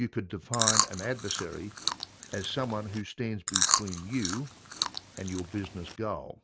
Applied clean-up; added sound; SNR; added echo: none; Chewing, mastication; -3 dB; none.